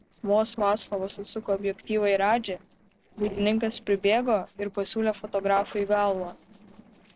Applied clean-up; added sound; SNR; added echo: neural separator model SepFormer DNS4.